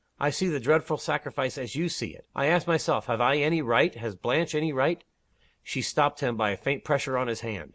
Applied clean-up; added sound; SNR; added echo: none; none; none; none.